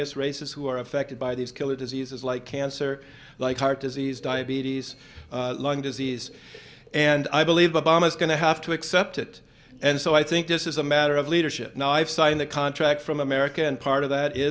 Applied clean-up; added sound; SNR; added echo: none; none; none; none.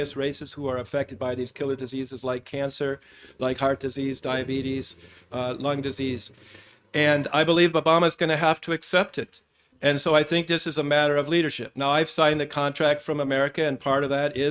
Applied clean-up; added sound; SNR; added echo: neural mask model RNNoise.